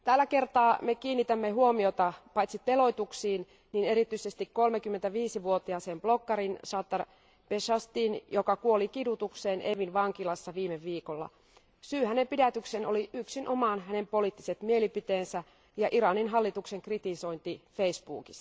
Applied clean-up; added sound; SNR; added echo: none; none; none; none.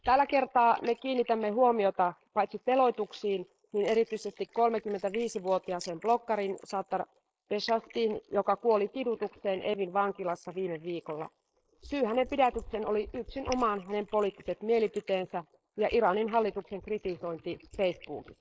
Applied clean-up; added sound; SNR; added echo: neural mask model Resemble Enhance denoiser.